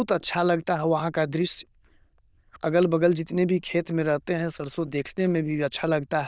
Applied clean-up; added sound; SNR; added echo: neural diffusion model UNIVERSE++.